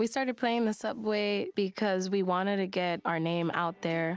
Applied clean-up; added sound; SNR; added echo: none; none; none; none.